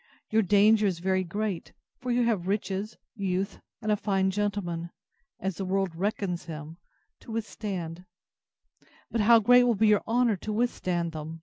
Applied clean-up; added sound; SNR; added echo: none; none; none; none.